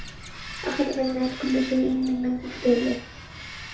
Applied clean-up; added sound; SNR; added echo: none; Bird vocalization, bird call, bird song; 12 dB; reverberation time 0.5 s.